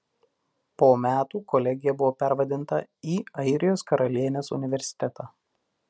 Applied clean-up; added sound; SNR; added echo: none; none; none; none.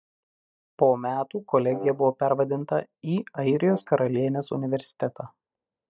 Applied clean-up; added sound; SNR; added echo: neural mask model DeepFilterNet 3.